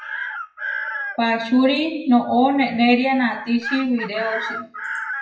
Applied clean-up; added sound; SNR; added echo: classical method WPE with log-MMSE.